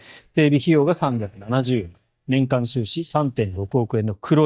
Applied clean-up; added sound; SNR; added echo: neural mask model DeepFilterNet 3.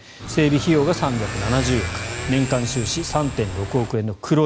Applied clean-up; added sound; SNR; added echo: none; Motorcycle / Accelerating, revving, vroom; 8 dB; none.